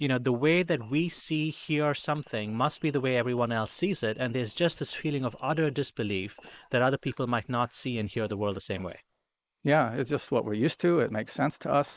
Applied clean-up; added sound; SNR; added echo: neural mask model Resemble Enhance denoiser.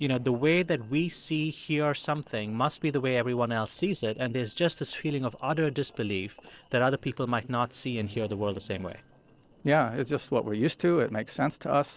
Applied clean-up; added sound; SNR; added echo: neural separator model SepFormer DNS4.